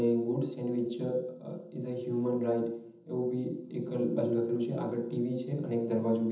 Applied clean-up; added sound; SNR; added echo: none; none; none; reverberation time 0.8 s.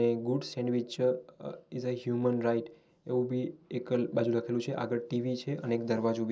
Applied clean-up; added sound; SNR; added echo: none; none; none; none.